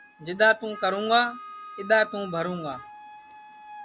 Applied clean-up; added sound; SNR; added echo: none; Wind instrument, woodwind instrument; 16 dB; none.